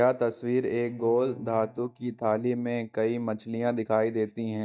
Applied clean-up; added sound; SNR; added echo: neural mask model DeepFilterNet 3.